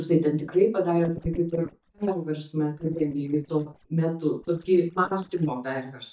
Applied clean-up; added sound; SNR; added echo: neural mask model DeepFilterNet 3.